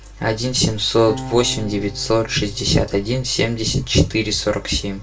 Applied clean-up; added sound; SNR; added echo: none; Acoustic guitar; 17 dB; reverberation time 0.2 s.